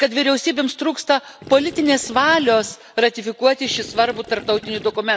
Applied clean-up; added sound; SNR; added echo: none; Gurgling / Liquid; 18 dB; none.